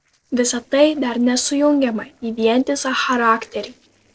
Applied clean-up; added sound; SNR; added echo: neural separator model SepFormer DNS4.